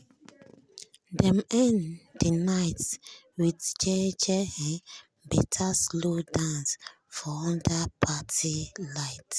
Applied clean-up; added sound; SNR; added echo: none; none; none; none.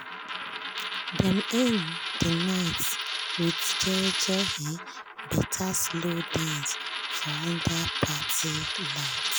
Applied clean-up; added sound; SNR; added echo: none; Coin (dropping); 2 dB; none.